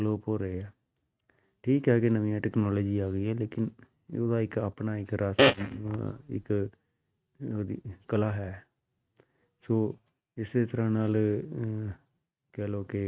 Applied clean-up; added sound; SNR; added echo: neural mask model RNNoise.